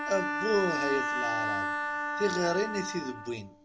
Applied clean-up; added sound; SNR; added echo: none; Bowed string instrument; 0 dB; none.